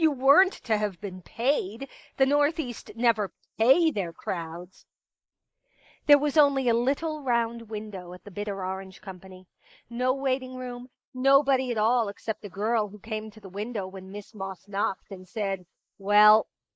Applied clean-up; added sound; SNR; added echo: neural mask model Resemble Enhance denoiser.